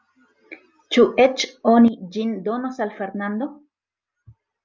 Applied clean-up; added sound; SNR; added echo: none; none; none; none.